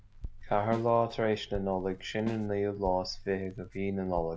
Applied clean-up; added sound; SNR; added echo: none; Crackle + Snare drum; 13 dB; none.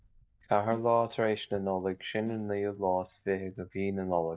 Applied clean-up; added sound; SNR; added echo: neural mask model DeepFilterNet 3.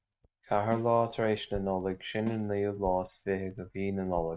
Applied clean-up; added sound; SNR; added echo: neural mask model RNNoise.